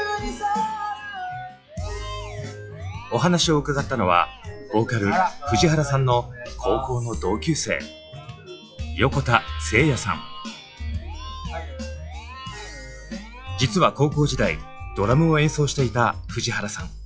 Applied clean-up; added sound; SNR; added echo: classical method log-MMSE.